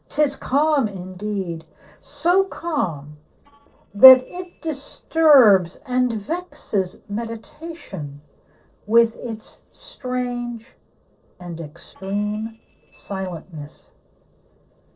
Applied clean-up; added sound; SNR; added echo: neural separator model SepFormer DNS4.